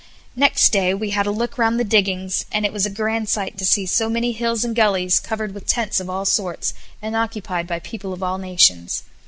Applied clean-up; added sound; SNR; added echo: none; none; none; none.